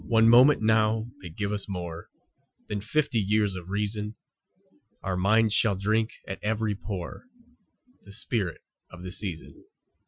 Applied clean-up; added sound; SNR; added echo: classical method Wiener filter.